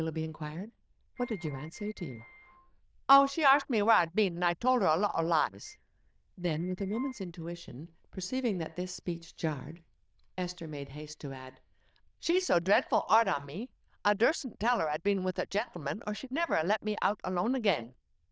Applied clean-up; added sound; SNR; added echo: neural diffusion model UNIVERSE++.